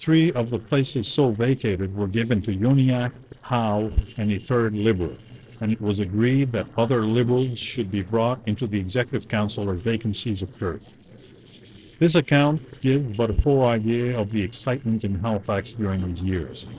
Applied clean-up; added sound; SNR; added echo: neural separator model SepFormer DNS4.